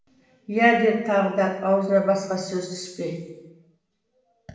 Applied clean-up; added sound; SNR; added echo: none; none; none; reverberation time 1.0 s.